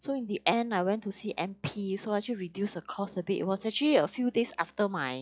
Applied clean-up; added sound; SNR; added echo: classical method log-MMSE.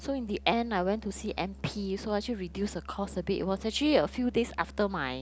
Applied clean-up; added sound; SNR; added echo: none; Musical instrument; 16 dB; none.